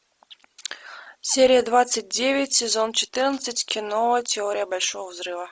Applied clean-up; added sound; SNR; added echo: none; none; none; none.